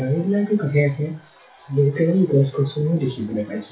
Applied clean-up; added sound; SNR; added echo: classical method WPE with log-MMSE.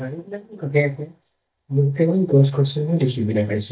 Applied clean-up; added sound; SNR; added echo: neural mask model DeepFilterNet 3.